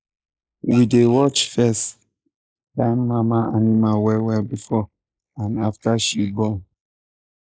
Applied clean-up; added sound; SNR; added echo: neural mask model Resemble Enhance denoiser.